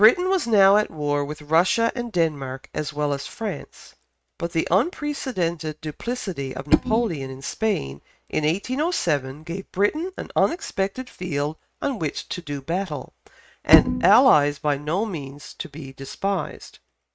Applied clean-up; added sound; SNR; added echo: neural mask model RNNoise.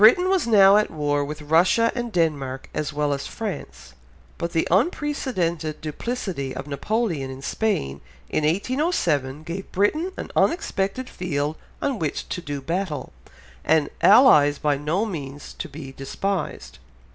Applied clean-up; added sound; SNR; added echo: none; none; none; none.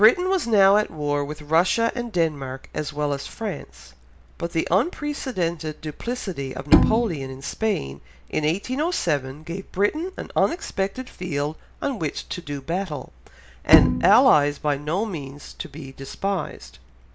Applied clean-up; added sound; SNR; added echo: none; Bowed string instrument; -2 dB; none.